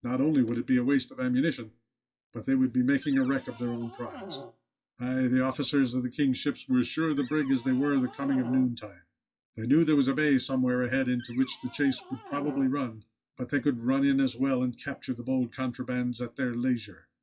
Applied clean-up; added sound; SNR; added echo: classical method WPE with log-MMSE.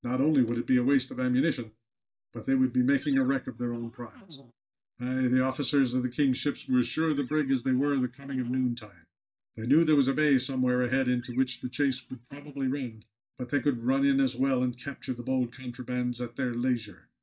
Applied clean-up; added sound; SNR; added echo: neural mask model DeepFilterNet 3.